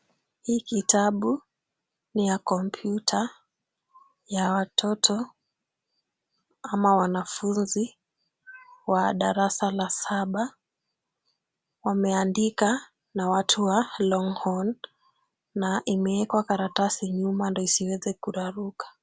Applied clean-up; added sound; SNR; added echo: none; none; none; none.